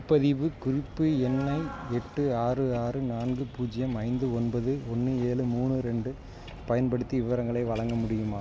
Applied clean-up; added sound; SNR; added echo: none; none; none; none.